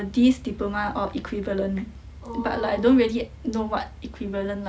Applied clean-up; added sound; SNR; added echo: none; none; none; none.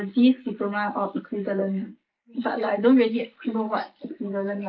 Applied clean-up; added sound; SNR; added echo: neural mask model Resemble Enhance denoiser.